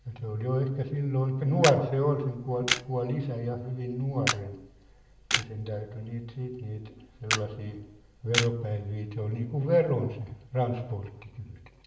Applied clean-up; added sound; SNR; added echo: none; Camera; 4 dB; reverberation time 0.6 s.